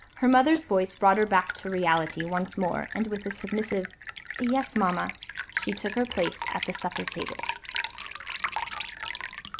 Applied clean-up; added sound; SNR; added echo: none; Liquid; 9 dB; none.